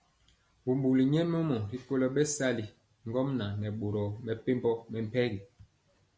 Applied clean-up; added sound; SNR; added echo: none; none; none; none.